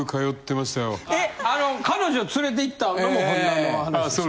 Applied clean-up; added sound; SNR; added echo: none; none; none; none.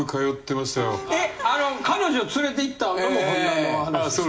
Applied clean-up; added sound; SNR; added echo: none; Plucked string instrument; 13 dB; reverberation time 0.7 s.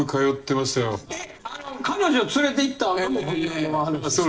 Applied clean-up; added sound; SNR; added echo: neural separator model SepFormer DNS4.